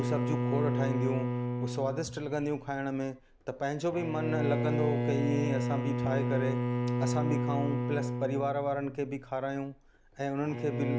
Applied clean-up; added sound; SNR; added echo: none; Bowed string instrument; -1 dB; none.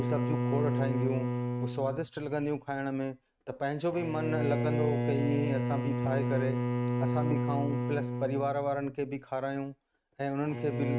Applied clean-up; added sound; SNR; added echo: neural mask model RNNoise.